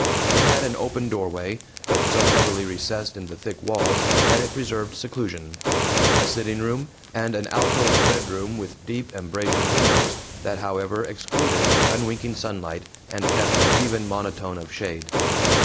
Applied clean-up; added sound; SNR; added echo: none; Fire; -4 dB; none.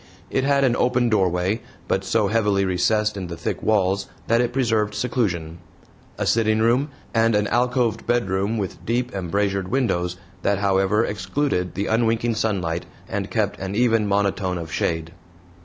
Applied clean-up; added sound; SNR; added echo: none; none; none; none.